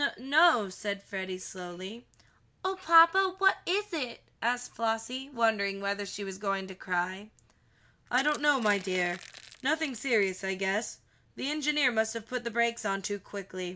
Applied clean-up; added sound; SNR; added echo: none; Crushing; 17 dB; none.